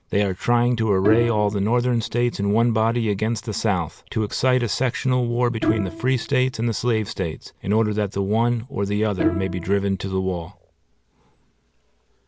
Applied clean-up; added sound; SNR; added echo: none; Bowed string instrument; 9 dB; none.